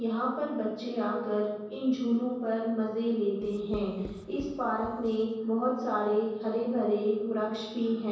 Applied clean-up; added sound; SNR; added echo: none; Writing; 16 dB; reverberation time 1.1 s.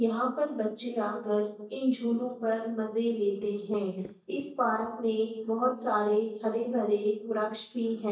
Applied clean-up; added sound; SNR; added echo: neural mask model DeepFilterNet 3.